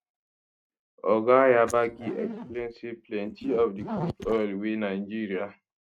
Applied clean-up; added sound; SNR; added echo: neural mask model RNNoise.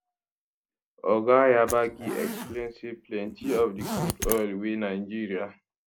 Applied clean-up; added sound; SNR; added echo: none; Zipper (clothing); 8 dB; none.